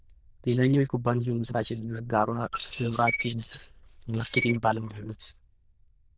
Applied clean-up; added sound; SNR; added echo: neural diffusion model UNIVERSE++.